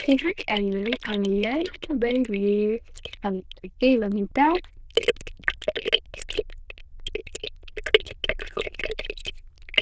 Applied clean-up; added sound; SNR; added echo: neural diffusion model UNIVERSE++.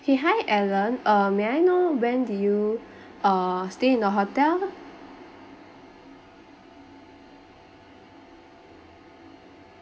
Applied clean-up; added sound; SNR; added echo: none; none; none; none.